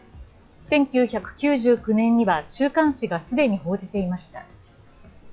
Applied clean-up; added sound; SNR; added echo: classical method log-MMSE.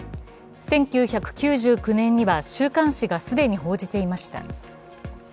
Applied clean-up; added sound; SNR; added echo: none; none; none; none.